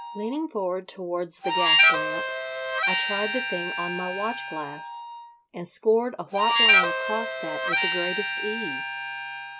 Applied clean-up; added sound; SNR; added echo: none; Harmonica; -4 dB; none.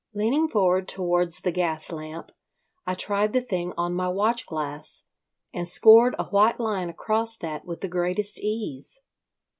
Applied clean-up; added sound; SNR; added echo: none; none; none; none.